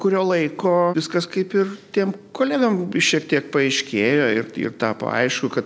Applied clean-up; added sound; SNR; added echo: none; none; none; none.